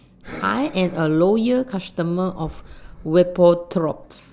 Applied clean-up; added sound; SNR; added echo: none; Breathing; 19 dB; none.